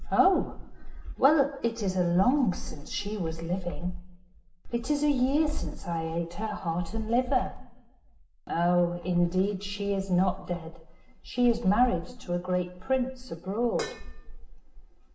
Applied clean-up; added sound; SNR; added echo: none; Dishes, pots, and pans; 12 dB; reverberation time 0.7 s.